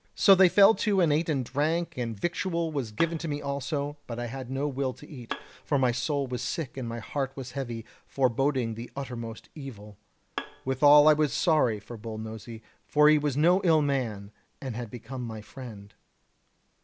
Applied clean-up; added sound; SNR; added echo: none; Bowed string instrument; 17 dB; none.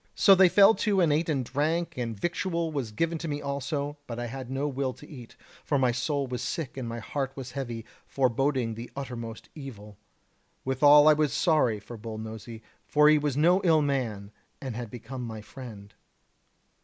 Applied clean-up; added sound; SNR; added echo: none; none; none; none.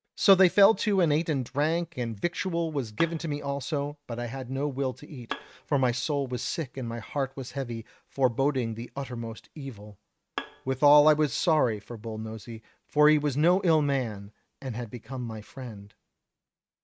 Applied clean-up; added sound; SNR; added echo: neural mask model RNNoise.